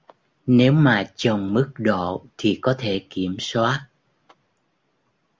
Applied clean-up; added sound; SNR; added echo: none; none; none; none.